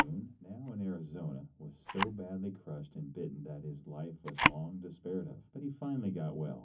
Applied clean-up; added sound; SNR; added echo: none; Camera; -1 dB; reverberation time 0.3 s.